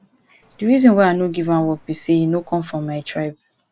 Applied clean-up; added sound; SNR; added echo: none; Cricket; 15 dB; none.